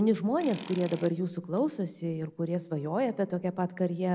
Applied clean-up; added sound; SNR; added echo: none; Tools; 17 dB; none.